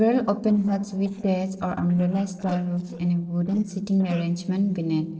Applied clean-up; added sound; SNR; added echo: neural separator model SepFormer DNS4.